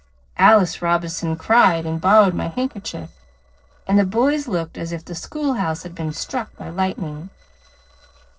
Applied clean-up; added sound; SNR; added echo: neural separator model SepFormer DNS4.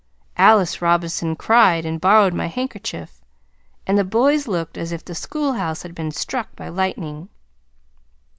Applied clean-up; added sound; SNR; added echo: none; none; none; none.